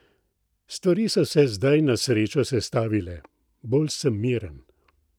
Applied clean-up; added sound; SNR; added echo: none; none; none; none.